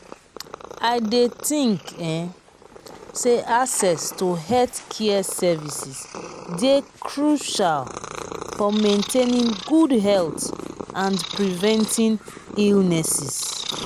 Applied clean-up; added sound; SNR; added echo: none; Purr; 13 dB; none.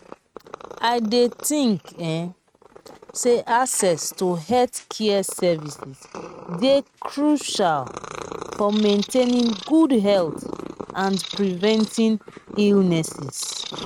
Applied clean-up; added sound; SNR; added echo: neural mask model RNNoise.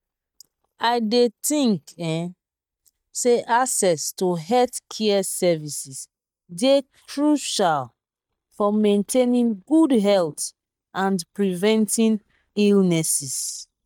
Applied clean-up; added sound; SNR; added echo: neural mask model DeepFilterNet 3.